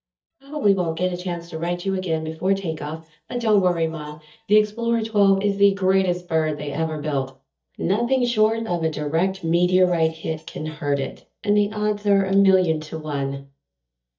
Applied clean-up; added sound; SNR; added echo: neural mask model DeepFilterNet 3.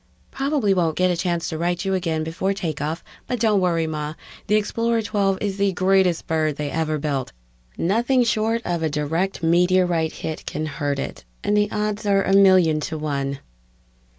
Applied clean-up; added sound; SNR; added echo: none; none; none; none.